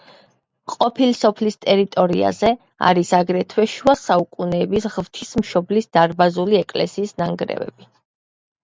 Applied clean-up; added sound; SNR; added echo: none; none; none; none.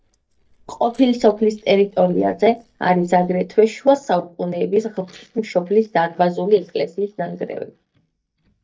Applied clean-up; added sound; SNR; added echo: neural mask model DeepFilterNet 3.